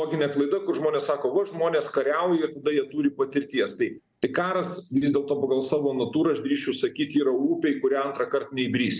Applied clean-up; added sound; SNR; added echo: none; none; none; none.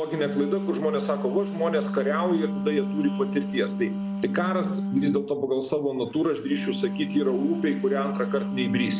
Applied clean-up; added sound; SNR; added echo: none; Wind instrument, woodwind instrument; 4 dB; none.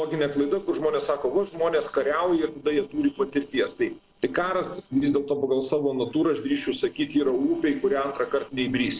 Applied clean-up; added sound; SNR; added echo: neural separator model SepFormer DNS4.